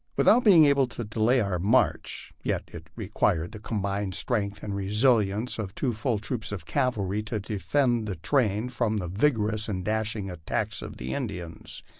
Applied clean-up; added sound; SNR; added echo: none; none; none; none.